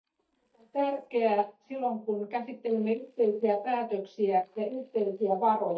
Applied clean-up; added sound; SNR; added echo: neural mask model DeepFilterNet 3.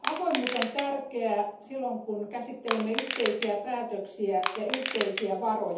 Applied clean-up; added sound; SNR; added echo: none; Crushing; 3 dB; reverberation time 0.6 s.